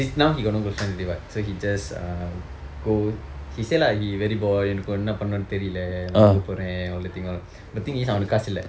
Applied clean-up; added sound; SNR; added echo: none; none; none; none.